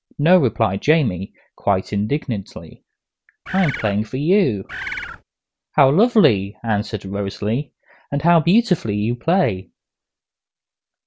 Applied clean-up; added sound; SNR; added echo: none; Bird; 9 dB; none.